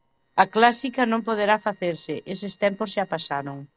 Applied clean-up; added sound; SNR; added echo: neural separator model SepFormer DNS4.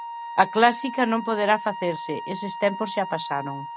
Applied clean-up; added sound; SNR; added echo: none; Wind instrument, woodwind instrument; 10 dB; none.